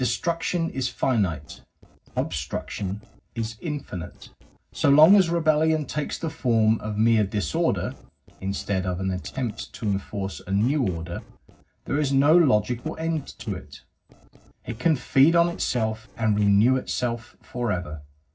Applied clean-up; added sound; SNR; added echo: neural separator model SepFormer DNS4.